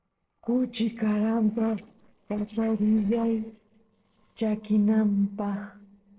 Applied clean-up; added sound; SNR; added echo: neural separator model SepFormer DNS4.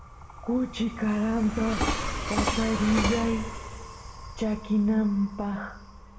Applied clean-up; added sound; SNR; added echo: none; Train; 5 dB; reverberation time 0.6 s.